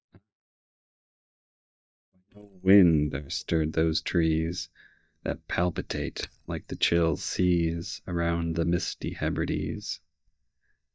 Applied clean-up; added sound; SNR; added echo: neural mask model DeepFilterNet 3.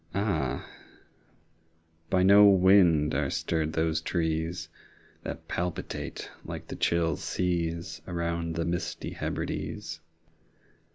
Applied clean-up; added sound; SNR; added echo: none; none; none; none.